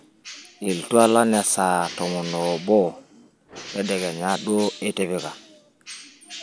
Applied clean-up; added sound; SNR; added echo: none; Bird; 16 dB; none.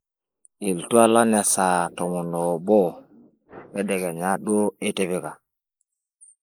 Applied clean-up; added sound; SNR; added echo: neural mask model Resemble Enhance denoiser.